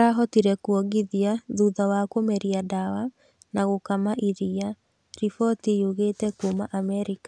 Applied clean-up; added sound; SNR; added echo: none; none; none; none.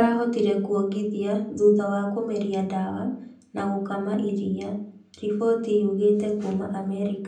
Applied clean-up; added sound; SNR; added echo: none; none; none; reverberation time 0.6 s.